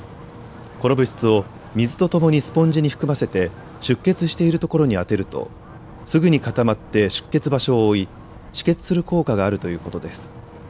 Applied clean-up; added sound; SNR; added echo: none; Wind; 19 dB; none.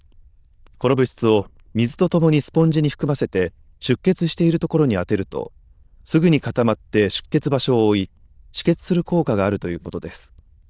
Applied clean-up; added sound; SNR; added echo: neural diffusion model UNIVERSE++.